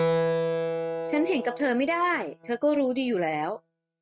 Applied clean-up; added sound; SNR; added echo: neural mask model RNNoise.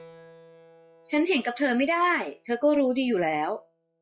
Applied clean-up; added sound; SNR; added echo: classical method log-MMSE.